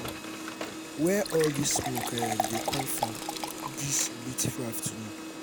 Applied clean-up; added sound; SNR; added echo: none; Fill (with liquid) / Water + Printer; 3 dB; none.